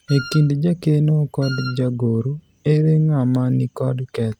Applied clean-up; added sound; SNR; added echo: none; Wind instrument, woodwind instrument; 15 dB; none.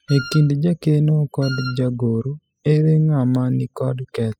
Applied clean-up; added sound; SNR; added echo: classical method spectral subtraction.